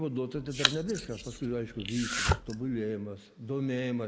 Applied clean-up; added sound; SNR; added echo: none; Domestic sounds, home sounds; 0 dB; none.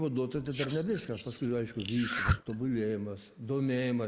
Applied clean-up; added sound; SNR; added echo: neural mask model Resemble Enhance denoiser.